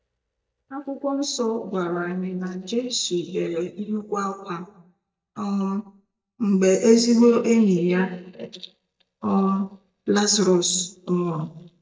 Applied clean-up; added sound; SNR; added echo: neural mask model DeepFilterNet 3.